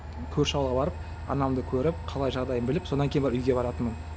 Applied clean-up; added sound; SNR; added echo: none; Train; 8 dB; none.